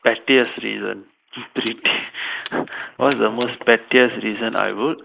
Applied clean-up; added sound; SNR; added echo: neural mask model Resemble Enhance denoiser.